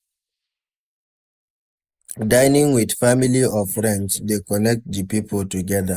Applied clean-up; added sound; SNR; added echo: neural mask model Resemble Enhance denoiser.